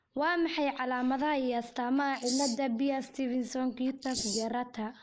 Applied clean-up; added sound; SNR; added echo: neural mask model Resemble Enhance denoiser.